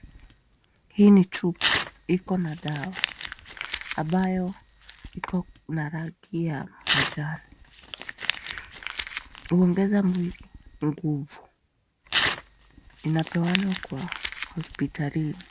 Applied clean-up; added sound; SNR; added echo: none; Crumpling, crinkling / Tearing; 6 dB; none.